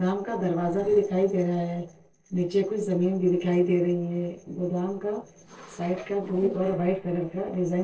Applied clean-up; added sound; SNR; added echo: neural separator model SepFormer DNS4.